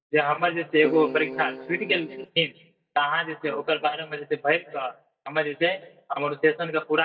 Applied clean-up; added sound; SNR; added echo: neural mask model DeepFilterNet 3.